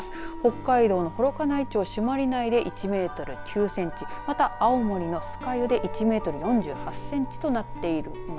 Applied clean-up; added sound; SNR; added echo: none; Wind instrument, woodwind instrument; 19 dB; none.